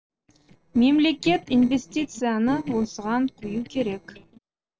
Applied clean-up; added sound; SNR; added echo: neural separator model SepFormer DNS4.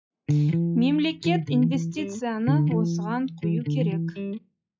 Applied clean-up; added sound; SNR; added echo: classical method log-MMSE.